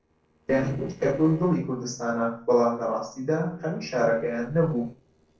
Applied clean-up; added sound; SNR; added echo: neural separator model SepFormer DNS4.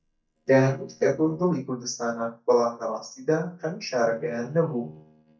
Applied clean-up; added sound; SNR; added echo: neural mask model DeepFilterNet 3.